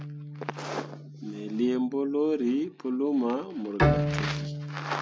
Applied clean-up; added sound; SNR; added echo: none; Bowed string instrument; 2 dB; none.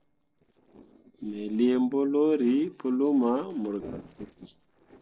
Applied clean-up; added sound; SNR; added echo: neural separator model SepFormer DNS4.